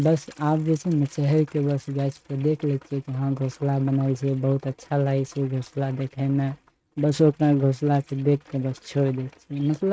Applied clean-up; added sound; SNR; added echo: neural mask model RNNoise.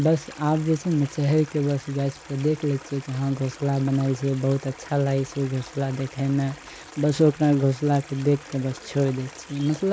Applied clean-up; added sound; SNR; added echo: none; Stream; 20 dB; none.